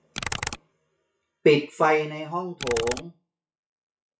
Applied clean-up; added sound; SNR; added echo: classical method WPE with log-MMSE.